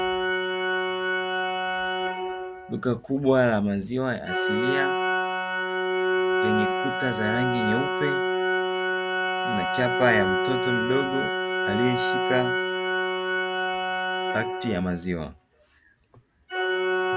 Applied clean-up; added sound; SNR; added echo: none; Organ; -3 dB; none.